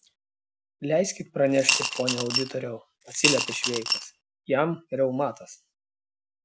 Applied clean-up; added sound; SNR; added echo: none; Coin (dropping) / Glass; -1 dB; none.